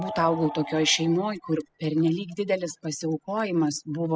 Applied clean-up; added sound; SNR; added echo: classical method spectral subtraction.